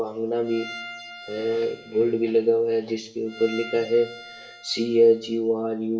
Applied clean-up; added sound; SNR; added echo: none; Bowed string instrument; 18 dB; reverberation time 0.7 s.